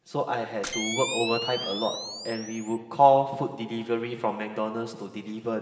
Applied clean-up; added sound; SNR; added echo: none; Camera; 9 dB; reverberation time 1.7 s.